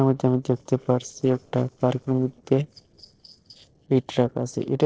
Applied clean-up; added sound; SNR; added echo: neural separator model SepFormer DNS4.